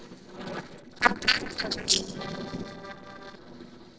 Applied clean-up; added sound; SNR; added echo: neural separator model SepFormer DNS4.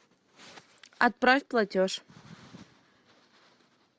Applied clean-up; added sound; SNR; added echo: none; none; none; none.